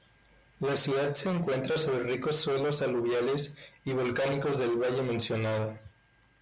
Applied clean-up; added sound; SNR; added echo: none; none; none; none.